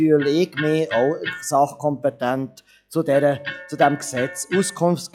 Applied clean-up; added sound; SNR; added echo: classical method log-MMSE.